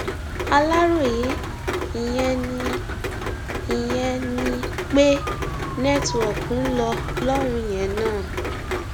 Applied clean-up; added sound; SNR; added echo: none; Rain; 3 dB; none.